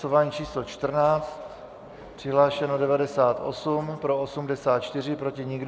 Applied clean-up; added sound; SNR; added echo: none; none; none; none.